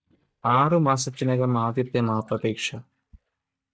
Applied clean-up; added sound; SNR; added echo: neural mask model DeepFilterNet 3.